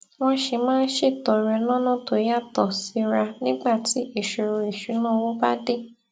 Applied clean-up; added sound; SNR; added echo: none; none; none; none.